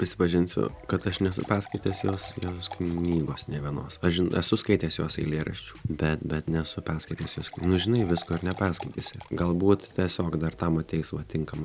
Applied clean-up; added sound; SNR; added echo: none; Fill (with liquid) / Water; 17 dB; none.